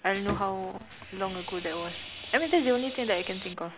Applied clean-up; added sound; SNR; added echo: none; Sawing; 11 dB; none.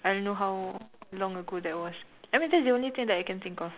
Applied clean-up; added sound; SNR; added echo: none; none; none; none.